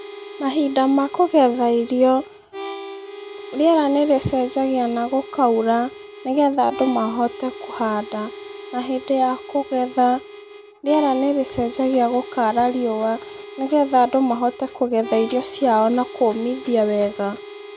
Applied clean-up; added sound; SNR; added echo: none; Harmonica; 15 dB; none.